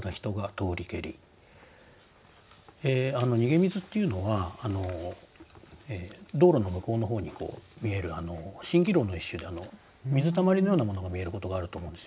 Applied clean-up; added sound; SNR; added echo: none; none; none; none.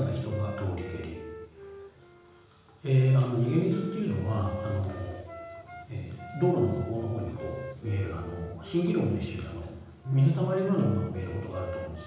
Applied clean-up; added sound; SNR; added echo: none; Wind instrument, woodwind instrument; 14 dB; reverberation time 1.0 s.